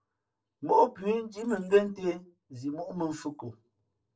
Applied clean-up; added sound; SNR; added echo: neural separator model SepFormer DNS4.